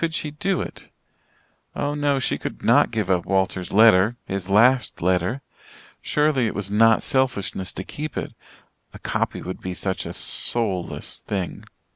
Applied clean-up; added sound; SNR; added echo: none; none; none; none.